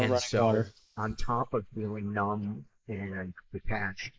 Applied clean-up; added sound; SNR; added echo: neural mask model Resemble Enhance denoiser.